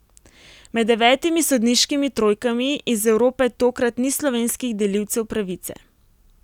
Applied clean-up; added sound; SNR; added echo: none; none; none; none.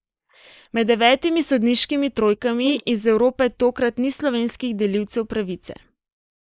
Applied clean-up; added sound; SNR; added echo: neural mask model Resemble Enhance denoiser.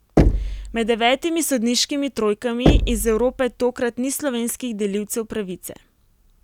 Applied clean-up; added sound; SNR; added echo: none; Knock; 0 dB; none.